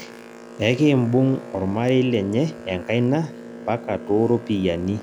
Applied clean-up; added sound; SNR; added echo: none; Boat, Water vehicle; 16 dB; none.